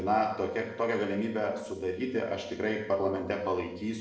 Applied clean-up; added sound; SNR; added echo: neural separator model SepFormer DNS4.